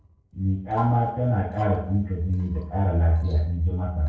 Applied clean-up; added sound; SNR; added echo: neural separator model SepFormer DNS4.